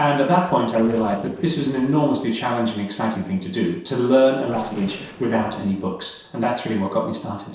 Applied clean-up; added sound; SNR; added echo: neural separator model SepFormer DNS4.